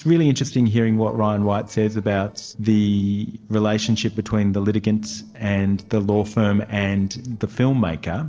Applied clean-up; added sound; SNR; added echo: neural separator model SepFormer DNS4.